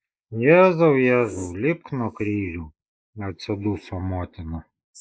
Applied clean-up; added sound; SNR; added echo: neural mask model Resemble Enhance denoiser.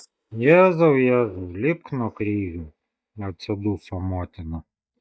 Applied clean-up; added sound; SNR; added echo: neural mask model DeepFilterNet 3.